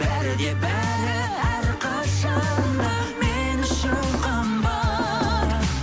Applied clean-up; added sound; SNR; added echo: none; Knock; 7 dB; none.